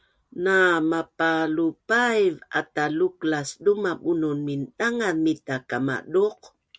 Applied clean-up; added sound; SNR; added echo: none; none; none; none.